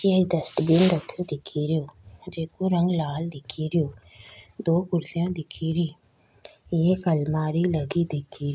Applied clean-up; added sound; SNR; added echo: none; none; none; none.